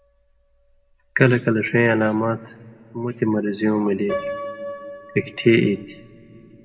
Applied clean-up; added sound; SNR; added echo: none; Piano; 15 dB; reverberation time 1.9 s.